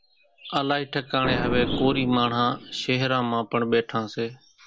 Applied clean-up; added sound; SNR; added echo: none; Boom; 9 dB; none.